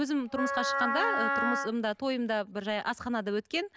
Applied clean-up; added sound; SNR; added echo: none; Wind instrument, woodwind instrument; -1 dB; none.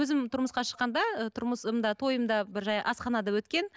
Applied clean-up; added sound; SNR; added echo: none; none; none; none.